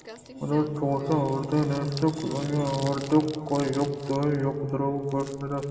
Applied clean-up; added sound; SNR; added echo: none; Crumpling, crinkling; 19 dB; reverberation time 1.9 s.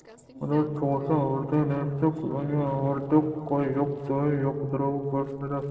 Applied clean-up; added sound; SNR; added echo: neural separator model SepFormer DNS4.